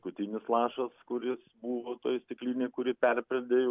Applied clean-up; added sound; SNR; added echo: none; none; none; none.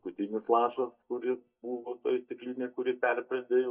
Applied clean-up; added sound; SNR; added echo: neural mask model DeepFilterNet 3.